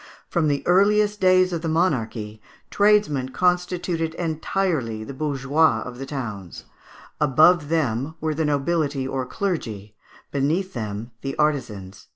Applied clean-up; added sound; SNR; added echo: none; none; none; none.